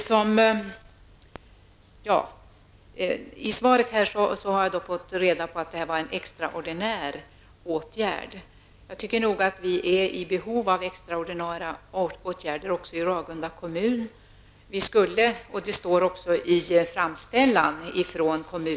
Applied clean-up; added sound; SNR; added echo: none; none; none; none.